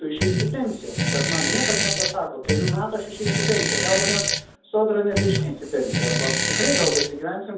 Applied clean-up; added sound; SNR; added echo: none; Fart; -2 dB; reverberation time 0.7 s.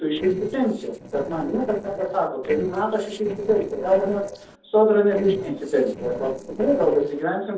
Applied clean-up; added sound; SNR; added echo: neural separator model SepFormer DNS4.